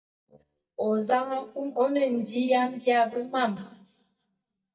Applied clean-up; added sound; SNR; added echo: neural mask model DeepFilterNet 3.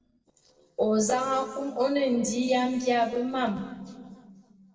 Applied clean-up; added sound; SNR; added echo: neural separator model SepFormer DNS4.